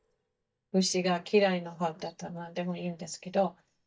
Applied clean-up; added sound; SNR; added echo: neural mask model DeepFilterNet 3.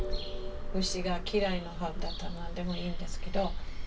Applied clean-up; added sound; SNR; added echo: none; Bird vocalization, bird call, bird song; -2 dB; reverberation time 0.1 s.